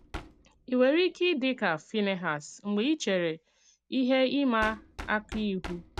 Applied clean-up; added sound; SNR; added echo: none; Knock; 18 dB; none.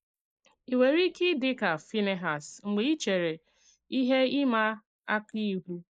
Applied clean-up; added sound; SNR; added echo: neural mask model Resemble Enhance denoiser.